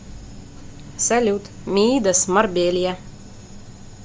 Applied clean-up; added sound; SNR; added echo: none; Buzz; 19 dB; none.